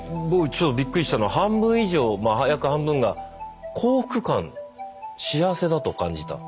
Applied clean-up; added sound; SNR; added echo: none; none; none; none.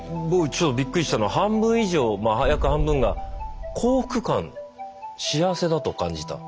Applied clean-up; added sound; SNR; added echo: none; Boom; 6 dB; none.